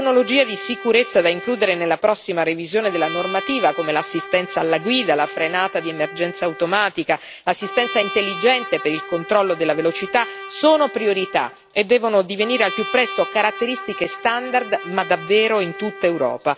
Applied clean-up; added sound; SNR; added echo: none; Trumpet; 13 dB; none.